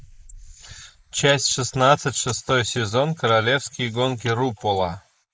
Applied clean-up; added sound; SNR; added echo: neural mask model Resemble Enhance denoiser.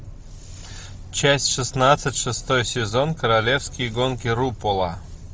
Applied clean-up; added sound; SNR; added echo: none; none; none; none.